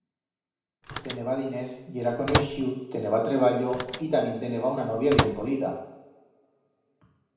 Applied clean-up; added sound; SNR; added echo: none; Microwave oven; 4 dB; reverberation time 0.9 s.